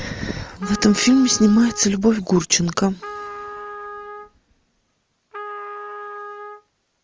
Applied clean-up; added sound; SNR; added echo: none; Trumpet; 14 dB; none.